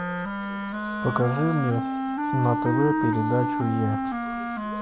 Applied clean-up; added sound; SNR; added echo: none; Wind instrument, woodwind instrument; 1 dB; none.